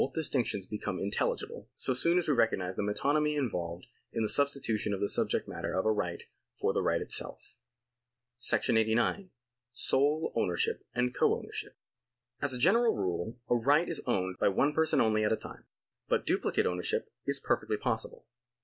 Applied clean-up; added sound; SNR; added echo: none; none; none; none.